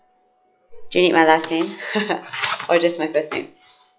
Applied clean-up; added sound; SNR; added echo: classical method log-MMSE.